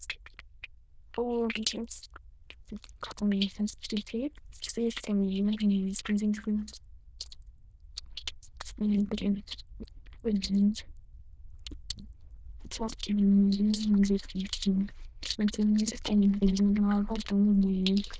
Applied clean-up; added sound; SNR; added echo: neural diffusion model UNIVERSE++.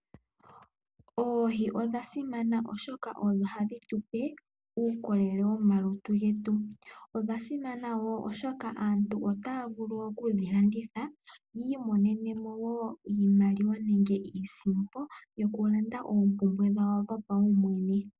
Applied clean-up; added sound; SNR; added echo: none; none; none; none.